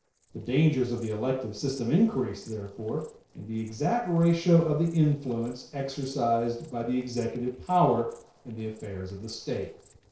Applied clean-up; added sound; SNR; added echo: neural separator model SepFormer DNS4.